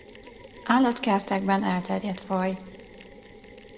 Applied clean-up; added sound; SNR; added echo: none; Mechanisms; 19 dB; reverberation time 1.7 s.